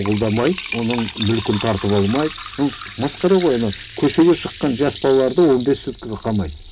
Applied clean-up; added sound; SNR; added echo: none; Liquid; 14 dB; reverberation time 0.3 s.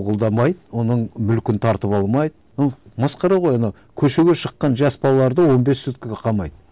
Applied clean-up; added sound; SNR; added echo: none; none; none; none.